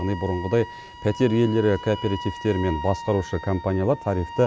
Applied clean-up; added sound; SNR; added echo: none; Wind instrument, woodwind instrument; 13 dB; none.